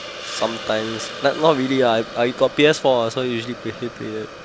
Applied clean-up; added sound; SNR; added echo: none; Hiss; 13 dB; none.